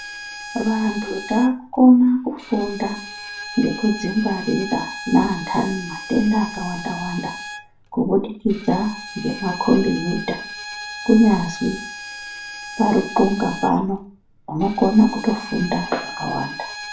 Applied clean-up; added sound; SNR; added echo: none; Bowed string instrument; 13 dB; reverberation time 0.4 s.